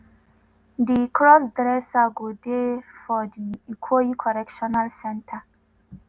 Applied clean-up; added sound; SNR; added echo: none; none; none; none.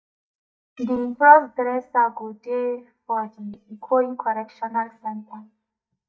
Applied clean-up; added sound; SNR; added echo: neural mask model DeepFilterNet 3.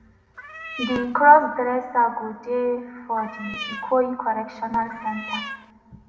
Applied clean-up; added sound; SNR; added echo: none; Cat; 11 dB; reverberation time 1.7 s.